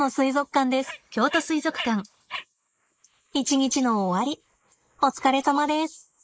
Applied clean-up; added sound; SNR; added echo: neural mask model Resemble Enhance denoiser.